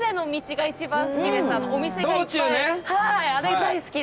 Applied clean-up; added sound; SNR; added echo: none; none; none; none.